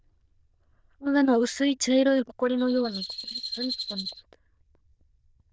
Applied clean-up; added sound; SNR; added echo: neural diffusion model UNIVERSE++.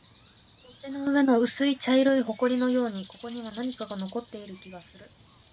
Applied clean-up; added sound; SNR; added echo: none; Crow; 13 dB; none.